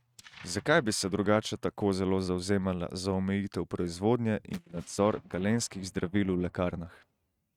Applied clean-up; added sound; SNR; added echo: neural mask model RNNoise.